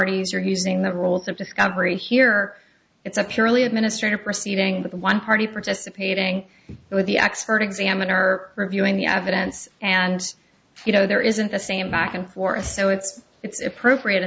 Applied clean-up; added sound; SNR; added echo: none; none; none; none.